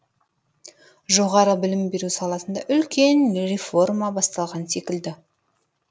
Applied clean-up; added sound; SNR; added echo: none; none; none; none.